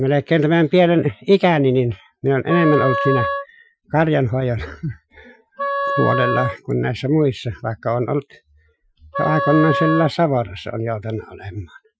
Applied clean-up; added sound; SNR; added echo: classical method Wiener filter.